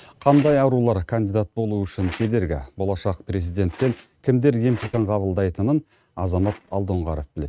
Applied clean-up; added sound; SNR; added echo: neural mask model RNNoise.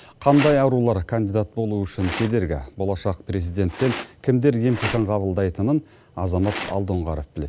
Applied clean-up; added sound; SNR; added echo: none; Rattle; 15 dB; none.